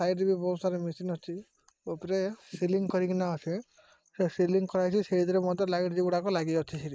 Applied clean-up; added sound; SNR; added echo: neural mask model Resemble Enhance denoiser.